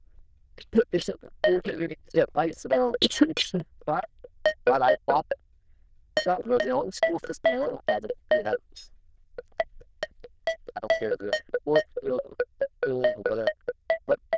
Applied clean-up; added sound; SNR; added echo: neural diffusion model UNIVERSE++.